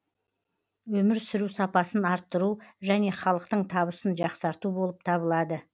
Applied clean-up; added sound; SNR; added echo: none; none; none; none.